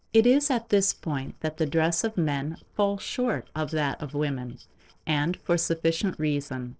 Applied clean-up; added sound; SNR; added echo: neural separator model SepFormer DNS4.